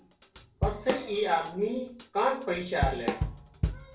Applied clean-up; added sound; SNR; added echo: none; Drum / Drum kit; 3 dB; reverberation time 0.4 s.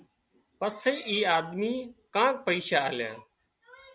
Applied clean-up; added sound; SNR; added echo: none; none; none; none.